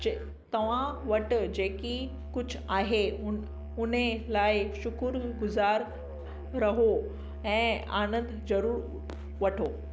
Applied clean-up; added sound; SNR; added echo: none; Musical instrument; 9 dB; none.